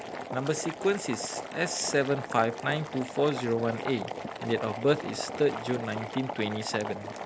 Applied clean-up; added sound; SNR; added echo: none; Boiling; 8 dB; none.